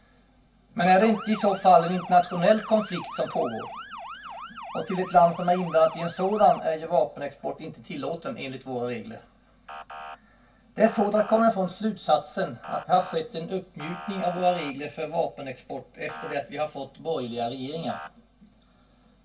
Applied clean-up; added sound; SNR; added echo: none; Motor vehicle (road) / Siren; 17 dB; reverberation time 0.2 s.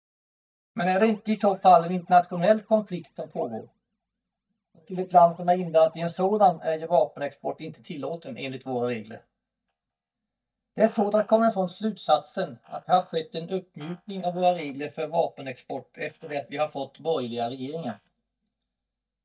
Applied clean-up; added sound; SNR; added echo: neural mask model DeepFilterNet 3.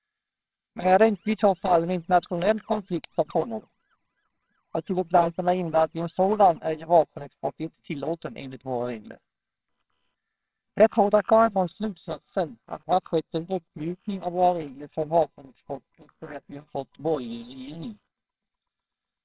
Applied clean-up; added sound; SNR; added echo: neural separator model SepFormer WHAMR!.